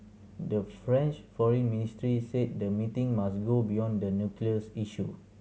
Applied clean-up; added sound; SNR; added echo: none; none; none; none.